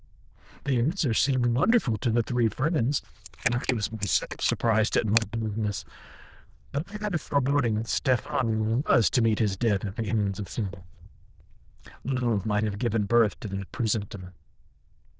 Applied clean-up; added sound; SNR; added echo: neural diffusion model UNIVERSE++.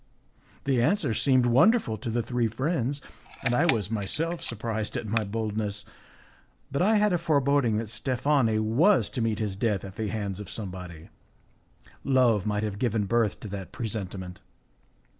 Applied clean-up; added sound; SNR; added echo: none; Camera; 9 dB; none.